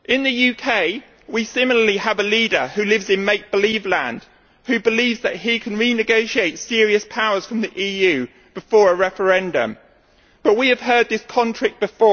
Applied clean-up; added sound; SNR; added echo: none; none; none; none.